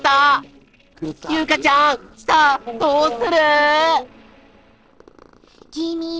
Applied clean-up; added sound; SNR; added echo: neural separator model SepFormer DNS4.